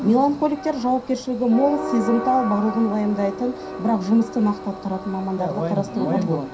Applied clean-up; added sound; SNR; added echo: none; Train; 11 dB; reverberation time 0.3 s.